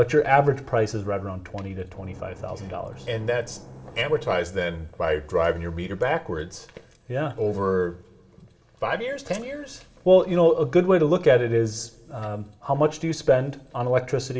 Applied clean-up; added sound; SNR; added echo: none; Engine / Boat, Water vehicle; 18 dB; reverberation time 0.5 s.